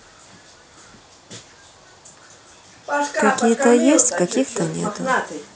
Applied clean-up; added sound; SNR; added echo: none; none; none; none.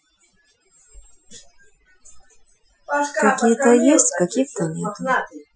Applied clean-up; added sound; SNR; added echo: classical method Wiener filter.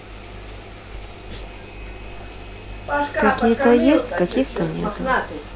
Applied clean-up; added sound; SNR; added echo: none; Engine; 14 dB; none.